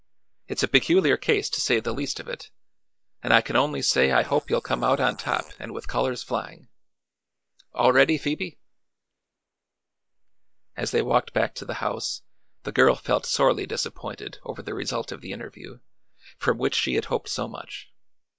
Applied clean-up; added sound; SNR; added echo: neural mask model Resemble Enhance denoiser.